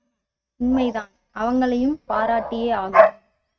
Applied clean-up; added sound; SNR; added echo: neural mask model RNNoise.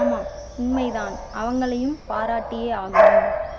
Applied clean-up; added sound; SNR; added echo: none; Bark / Bird vocalization, bird call, bird song; -4 dB; none.